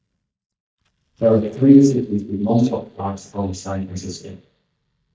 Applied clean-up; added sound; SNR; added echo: neural mask model DeepFilterNet 3.